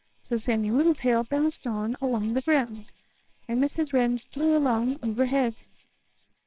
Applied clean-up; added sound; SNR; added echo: neural separator model SepFormer WHAMR!.